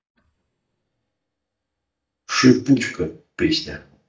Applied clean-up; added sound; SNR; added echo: neural mask model DeepFilterNet 3.